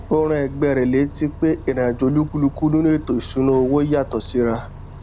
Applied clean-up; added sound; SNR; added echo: none; Bus; 15 dB; none.